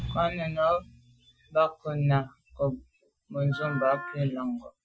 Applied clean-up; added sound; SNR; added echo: classical method Wiener filter.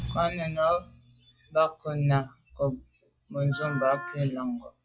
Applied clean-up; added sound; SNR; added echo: classical method log-MMSE.